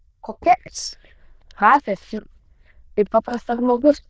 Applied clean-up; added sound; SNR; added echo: neural diffusion model UNIVERSE++.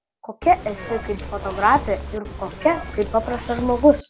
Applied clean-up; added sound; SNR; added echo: none; Zipper (clothing) / Telephone; 10 dB; none.